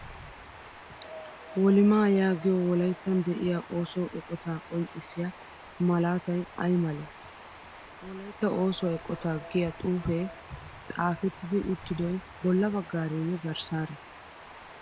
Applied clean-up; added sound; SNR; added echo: none; Water; 17 dB; none.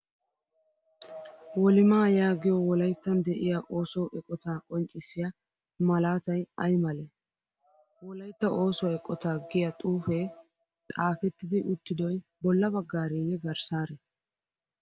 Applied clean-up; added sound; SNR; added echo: none; none; none; none.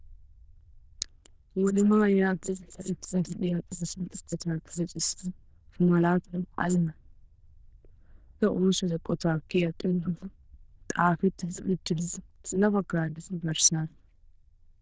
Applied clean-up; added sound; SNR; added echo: neural diffusion model UNIVERSE++.